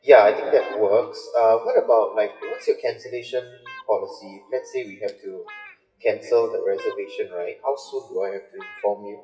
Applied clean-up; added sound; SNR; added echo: classical method WPE with log-MMSE.